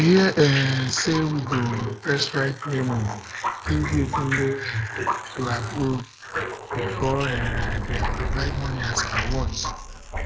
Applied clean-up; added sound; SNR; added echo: neural mask model Resemble Enhance denoiser.